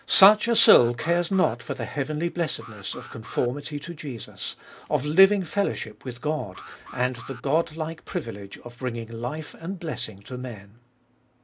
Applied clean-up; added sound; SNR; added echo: none; Alarm; 20 dB; none.